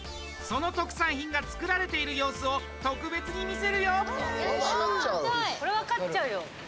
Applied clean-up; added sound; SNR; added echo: none; Bowed string instrument; 14 dB; none.